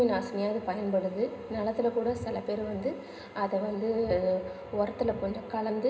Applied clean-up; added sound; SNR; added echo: none; none; none; reverberation time 0.2 s.